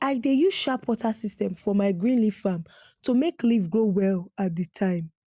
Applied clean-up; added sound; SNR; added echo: none; none; none; none.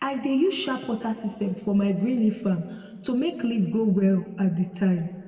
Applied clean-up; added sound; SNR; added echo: none; none; none; reverberation time 1.9 s.